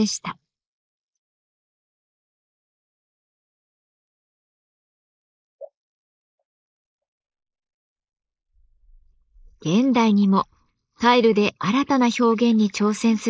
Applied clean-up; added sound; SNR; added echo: neural mask model Resemble Enhance denoiser.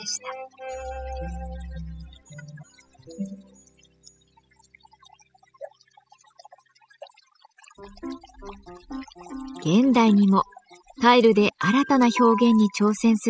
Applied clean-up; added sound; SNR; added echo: classical method spectral subtraction.